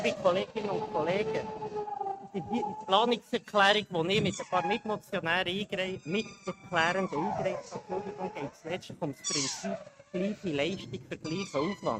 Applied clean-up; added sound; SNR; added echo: neural mask model RNNoise.